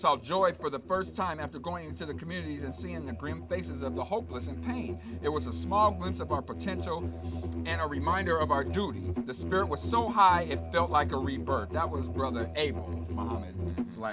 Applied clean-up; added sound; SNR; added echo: none; Musical instrument; 5 dB; none.